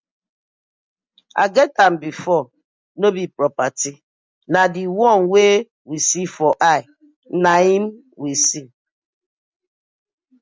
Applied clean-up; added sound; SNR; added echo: none; none; none; none.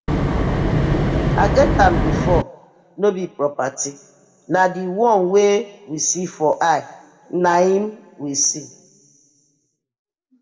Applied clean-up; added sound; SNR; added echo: none; Wind; -3 dB; reverberation time 1.5 s.